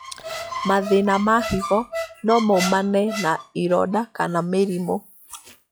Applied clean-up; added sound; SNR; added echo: classical method log-MMSE.